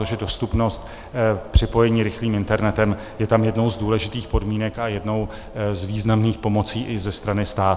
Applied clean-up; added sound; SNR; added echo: none; Bird; 19 dB; none.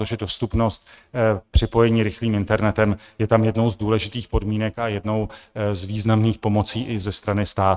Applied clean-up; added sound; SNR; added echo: neural mask model RNNoise.